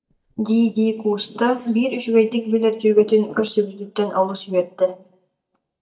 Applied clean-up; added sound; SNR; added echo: neural mask model DeepFilterNet 3.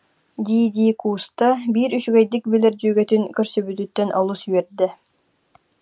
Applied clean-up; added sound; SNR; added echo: none; none; none; none.